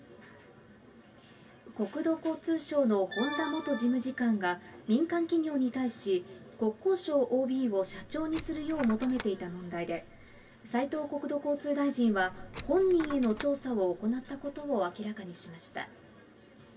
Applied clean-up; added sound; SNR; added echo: none; Coin (dropping); 14 dB; reverberation time 0.1 s.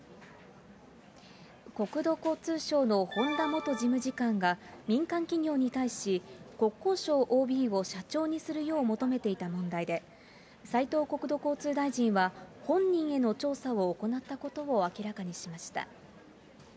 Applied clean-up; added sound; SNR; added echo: none; none; none; none.